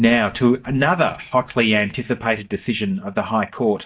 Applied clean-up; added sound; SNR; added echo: neural mask model DeepFilterNet 3.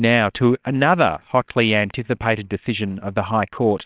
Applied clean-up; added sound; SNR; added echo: neural separator model SepFormer WHAMR!.